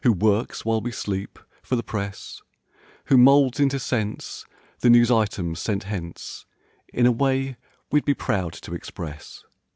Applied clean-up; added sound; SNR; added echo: none; none; none; none.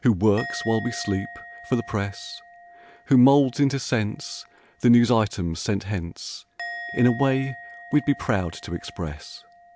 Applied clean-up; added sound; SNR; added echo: none; Musical instrument; 17 dB; none.